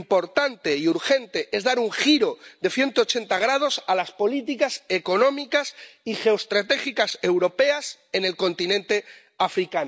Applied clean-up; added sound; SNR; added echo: none; none; none; none.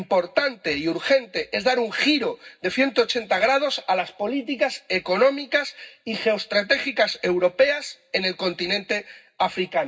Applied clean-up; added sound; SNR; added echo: none; none; none; reverberation time 0.4 s.